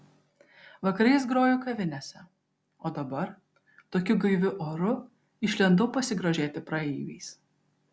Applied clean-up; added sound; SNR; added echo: none; none; none; none.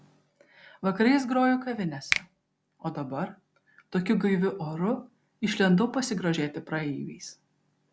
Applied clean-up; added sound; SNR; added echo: none; Finger snapping; 9 dB; none.